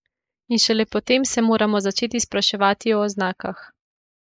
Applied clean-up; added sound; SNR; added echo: neural mask model Resemble Enhance denoiser.